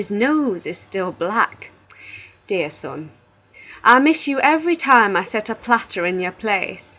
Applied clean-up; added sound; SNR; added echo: none; none; none; none.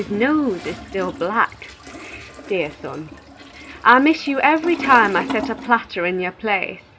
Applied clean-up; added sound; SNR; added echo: none; Toilet flush; 14 dB; none.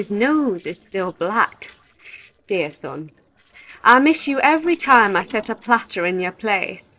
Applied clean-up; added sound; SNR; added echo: neural separator model SepFormer DNS4.